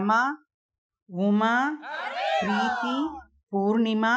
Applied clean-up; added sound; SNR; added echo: classical method Wiener filter.